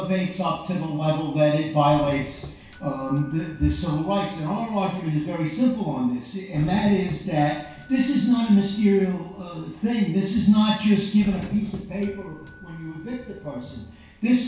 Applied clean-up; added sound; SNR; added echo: none; Doorbell; 15 dB; reverberation time 0.6 s.